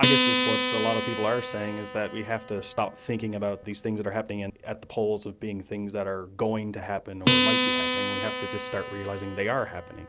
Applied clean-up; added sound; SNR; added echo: none; Acoustic guitar; -3 dB; none.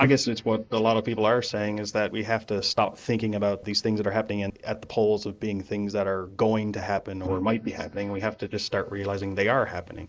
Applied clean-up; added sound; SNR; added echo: neural mask model Resemble Enhance denoiser.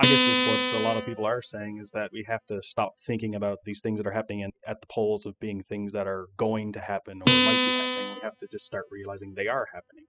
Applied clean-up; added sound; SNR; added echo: classical method spectral subtraction.